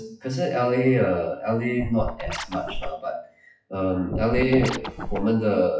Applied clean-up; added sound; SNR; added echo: classical method WPE with log-MMSE.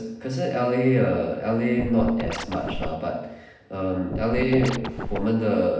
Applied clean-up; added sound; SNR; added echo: none; Scratching (performance technique); 6 dB; reverberation time 0.8 s.